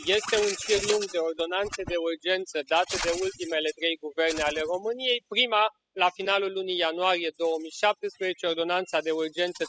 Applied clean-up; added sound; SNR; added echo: classical method spectral subtraction.